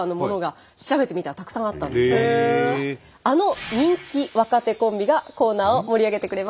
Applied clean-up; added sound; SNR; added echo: none; none; none; none.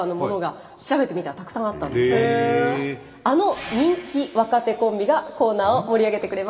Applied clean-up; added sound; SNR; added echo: none; none; none; reverberation time 2.9 s.